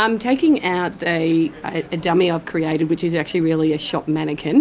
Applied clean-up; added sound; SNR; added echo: none; none; none; none.